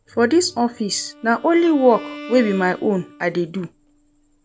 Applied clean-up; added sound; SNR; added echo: none; Bowed string instrument; 19 dB; none.